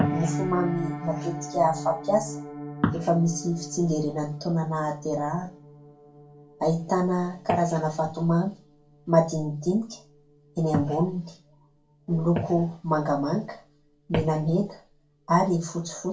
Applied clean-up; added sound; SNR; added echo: none; Piano; 13 dB; reverberation time 0.3 s.